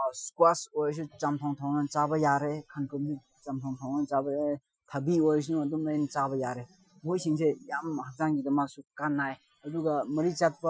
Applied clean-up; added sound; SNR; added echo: classical method Wiener filter.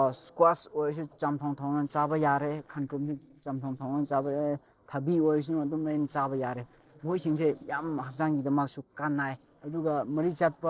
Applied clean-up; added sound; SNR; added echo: neural separator model SepFormer DNS4.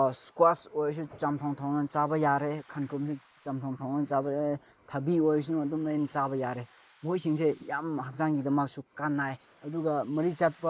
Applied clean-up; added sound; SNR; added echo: neural mask model Resemble Enhance denoiser.